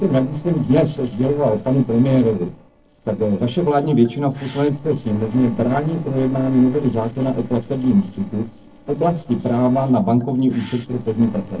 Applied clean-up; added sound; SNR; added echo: neural separator model SepFormer DNS4.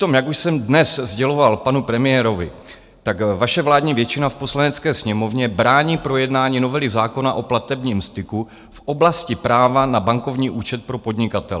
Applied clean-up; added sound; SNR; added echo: none; none; none; none.